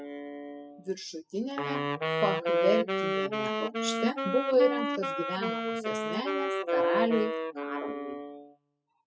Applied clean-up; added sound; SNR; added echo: classical method spectral subtraction.